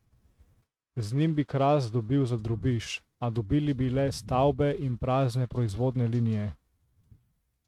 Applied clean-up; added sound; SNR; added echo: neural mask model RNNoise.